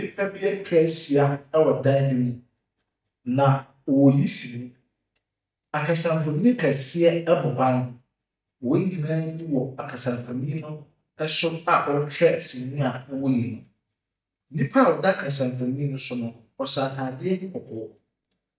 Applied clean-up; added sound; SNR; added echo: neural mask model DeepFilterNet 3.